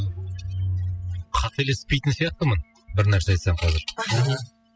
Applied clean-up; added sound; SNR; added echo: classical method spectral subtraction.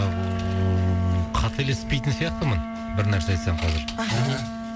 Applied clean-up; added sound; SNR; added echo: none; Wind instrument, woodwind instrument; 8 dB; none.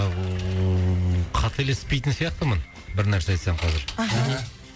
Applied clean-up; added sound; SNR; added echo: none; none; none; none.